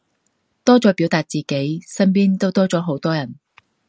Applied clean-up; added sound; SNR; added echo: none; none; none; none.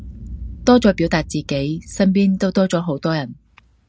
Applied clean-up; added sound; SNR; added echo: none; Boom; 17 dB; none.